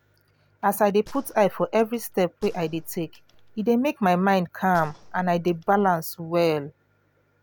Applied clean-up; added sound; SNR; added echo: none; Gunshot, gunfire; 19 dB; none.